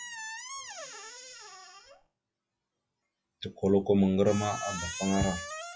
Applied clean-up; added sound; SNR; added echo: classical method log-MMSE.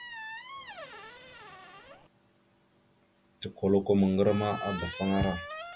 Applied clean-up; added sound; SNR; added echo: none; Squeak; 11 dB; none.